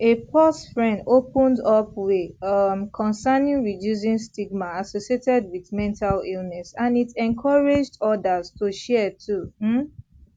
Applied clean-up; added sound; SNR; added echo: none; none; none; none.